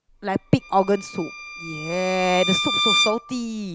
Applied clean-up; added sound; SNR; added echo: none; Bowed string instrument; 3 dB; none.